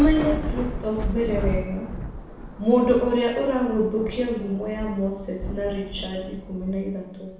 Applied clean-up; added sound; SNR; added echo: none; Thunder / Rain; 7 dB; reverberation time 0.7 s.